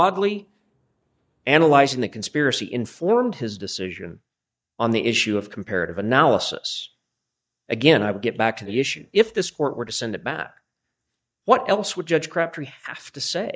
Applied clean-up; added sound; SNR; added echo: neural mask model DeepFilterNet 3.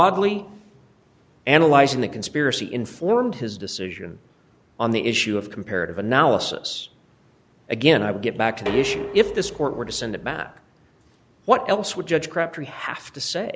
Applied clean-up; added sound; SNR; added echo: none; Dishes, pots, and pans; 10 dB; none.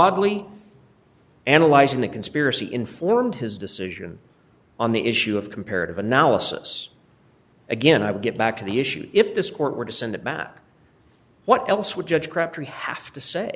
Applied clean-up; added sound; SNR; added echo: none; none; none; none.